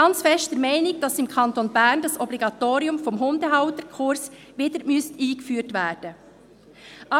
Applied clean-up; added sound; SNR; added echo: none; none; none; none.